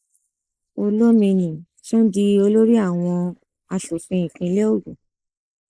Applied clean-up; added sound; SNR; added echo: neural mask model Resemble Enhance denoiser.